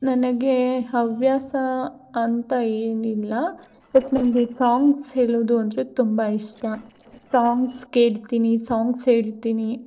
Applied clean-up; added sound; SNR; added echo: neural separator model SepFormer DNS4.